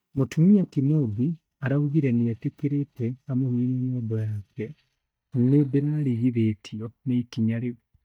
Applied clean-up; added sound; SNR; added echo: neural mask model DeepFilterNet 3.